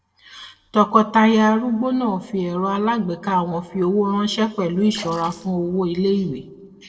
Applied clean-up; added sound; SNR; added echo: neural separator model SepFormer DNS4.